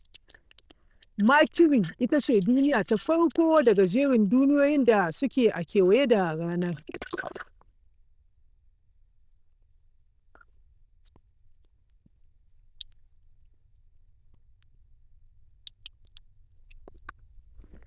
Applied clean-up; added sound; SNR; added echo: neural diffusion model UNIVERSE++.